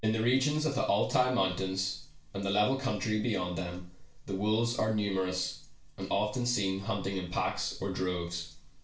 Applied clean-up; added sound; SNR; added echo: none; none; none; reverberation time 0.4 s.